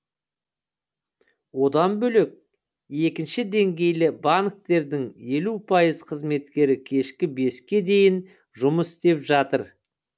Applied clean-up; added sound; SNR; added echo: none; none; none; none.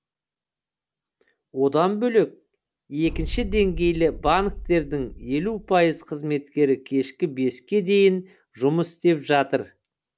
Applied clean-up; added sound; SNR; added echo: none; Boom; 10 dB; none.